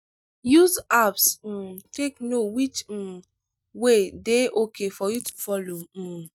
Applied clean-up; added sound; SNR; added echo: neural mask model DeepFilterNet 3.